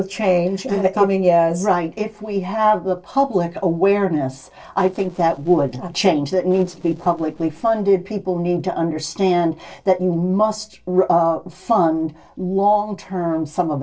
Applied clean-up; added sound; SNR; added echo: neural separator model SepFormer DNS4.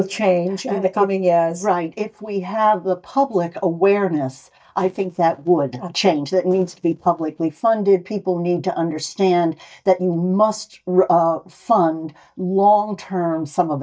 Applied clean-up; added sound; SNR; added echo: neural mask model DeepFilterNet 3.